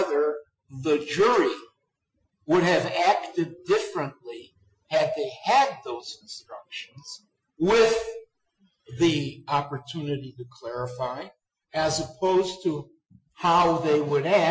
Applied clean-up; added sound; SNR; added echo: classical method Wiener filter.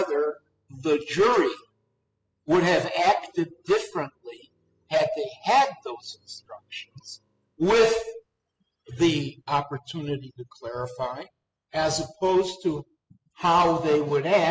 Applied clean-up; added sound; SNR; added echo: classical method spectral subtraction.